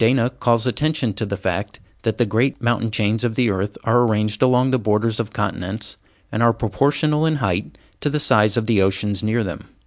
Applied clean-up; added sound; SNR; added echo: none; none; none; none.